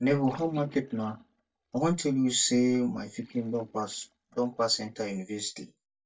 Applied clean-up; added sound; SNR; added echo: neural mask model DeepFilterNet 3.